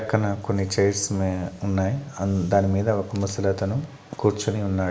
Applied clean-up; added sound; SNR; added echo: none; none; none; none.